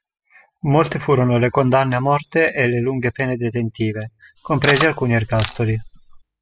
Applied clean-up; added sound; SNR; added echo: classical method spectral subtraction.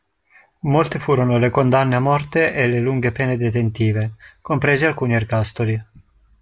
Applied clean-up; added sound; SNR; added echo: none; none; none; none.